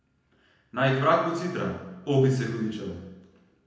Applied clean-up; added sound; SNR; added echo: none; none; none; reverberation time 0.9 s.